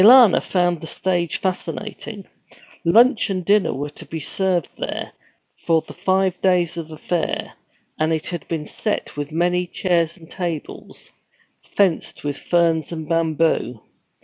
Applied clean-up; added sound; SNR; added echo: none; none; none; none.